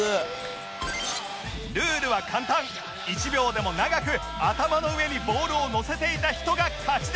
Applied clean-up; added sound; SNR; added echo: none; Wind instrument, woodwind instrument; 16 dB; none.